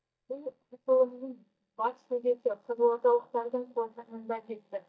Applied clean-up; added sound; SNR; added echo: neural mask model DeepFilterNet 3.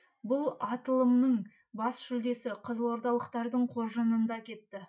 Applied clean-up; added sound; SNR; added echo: none; none; none; none.